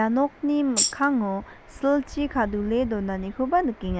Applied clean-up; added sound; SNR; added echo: none; Tambourine; 0 dB; none.